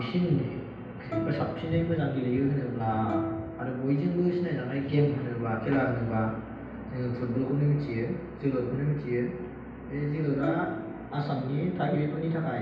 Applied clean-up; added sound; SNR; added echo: none; Plucked string instrument; 9 dB; reverberation time 0.9 s.